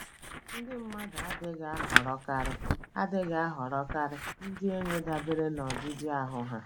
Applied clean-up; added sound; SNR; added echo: none; Scissors; 2 dB; none.